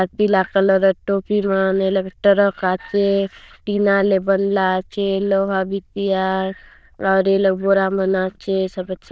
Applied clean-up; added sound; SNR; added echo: neural diffusion model UNIVERSE++.